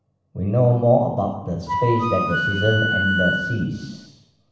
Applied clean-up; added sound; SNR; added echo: none; Wind instrument, woodwind instrument; 2 dB; reverberation time 0.9 s.